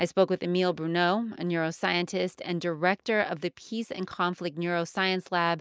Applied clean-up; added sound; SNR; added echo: none; none; none; none.